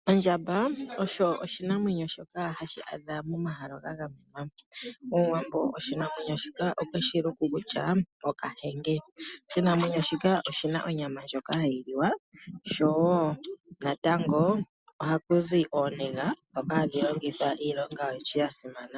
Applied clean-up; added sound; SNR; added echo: none; none; none; none.